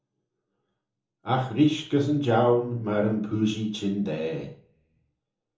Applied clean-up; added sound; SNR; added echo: none; none; none; reverberation time 1.0 s.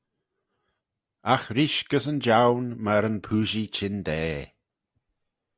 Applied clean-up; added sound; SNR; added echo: none; none; none; none.